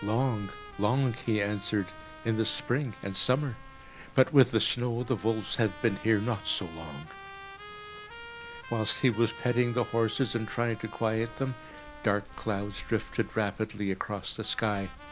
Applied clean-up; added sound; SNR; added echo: none; Water + Trumpet; 16 dB; none.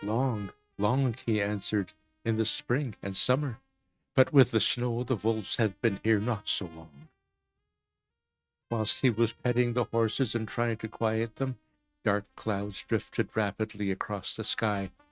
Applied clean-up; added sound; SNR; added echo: neural mask model RNNoise.